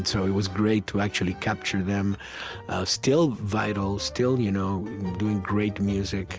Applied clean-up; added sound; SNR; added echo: none; none; none; none.